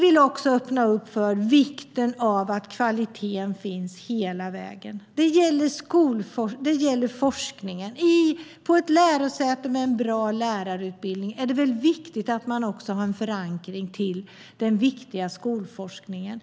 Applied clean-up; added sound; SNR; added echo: none; none; none; none.